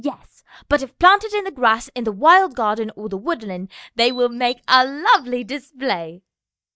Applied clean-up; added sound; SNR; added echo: neural mask model DeepFilterNet 3.